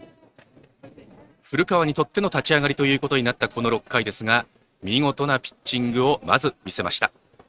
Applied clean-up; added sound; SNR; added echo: neural mask model RNNoise.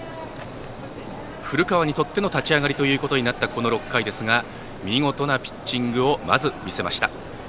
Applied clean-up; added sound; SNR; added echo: none; Engine; 19 dB; none.